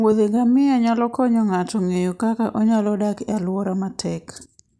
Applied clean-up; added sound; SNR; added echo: none; none; none; none.